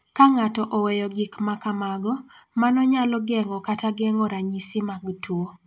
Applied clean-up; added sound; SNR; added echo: none; none; none; none.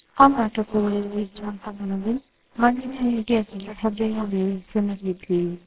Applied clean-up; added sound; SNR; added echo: neural separator model SepFormer WHAMR!.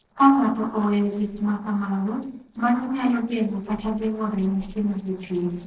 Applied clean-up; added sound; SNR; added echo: neural separator model SepFormer DNS4.